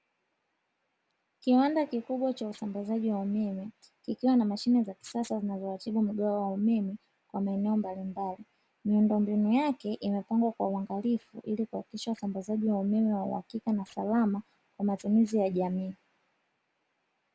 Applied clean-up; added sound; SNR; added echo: none; none; none; none.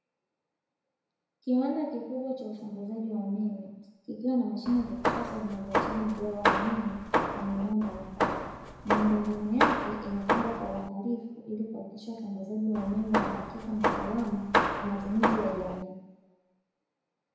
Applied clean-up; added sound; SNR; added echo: none; Hammer; -2 dB; reverberation time 1.0 s.